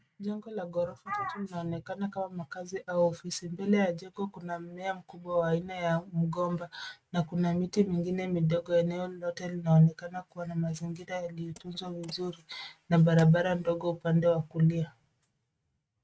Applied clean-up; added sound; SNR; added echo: neural mask model RNNoise.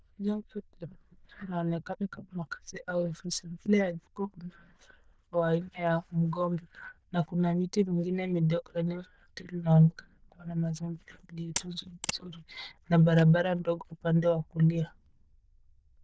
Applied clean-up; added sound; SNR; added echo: neural diffusion model UNIVERSE++.